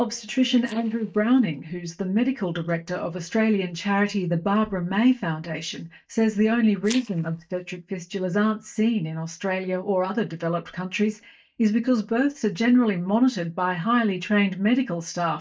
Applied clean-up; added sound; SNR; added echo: neural mask model DeepFilterNet 3.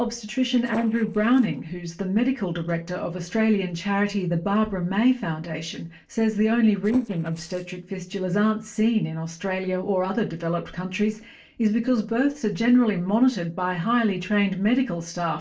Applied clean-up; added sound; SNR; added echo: neural separator model SepFormer DNS4.